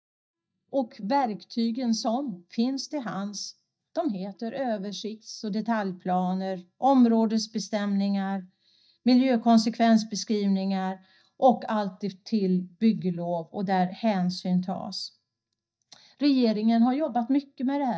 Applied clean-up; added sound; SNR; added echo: neural mask model DeepFilterNet 3.